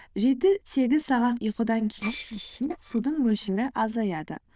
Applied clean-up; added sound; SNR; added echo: neural diffusion model UNIVERSE++.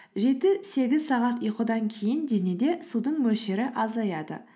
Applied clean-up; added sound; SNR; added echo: none; none; none; none.